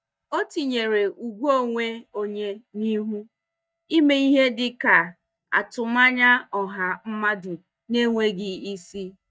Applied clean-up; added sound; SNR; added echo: neural mask model DeepFilterNet 3.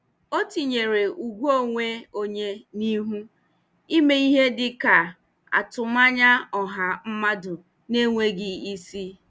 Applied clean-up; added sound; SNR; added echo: none; none; none; none.